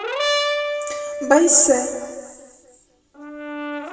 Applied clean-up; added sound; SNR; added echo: none; Brass instrument; 5 dB; reverberation time 1.5 s.